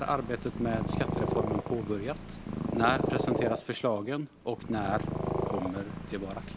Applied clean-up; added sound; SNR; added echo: none; Purr; 1 dB; none.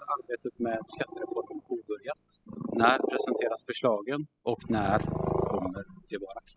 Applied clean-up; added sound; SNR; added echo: classical method spectral subtraction.